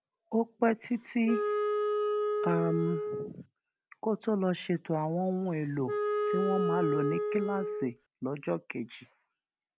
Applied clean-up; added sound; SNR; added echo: none; Wind instrument, woodwind instrument; -1 dB; none.